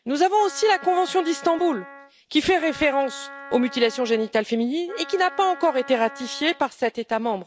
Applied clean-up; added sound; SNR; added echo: none; Wind instrument, woodwind instrument; 18 dB; none.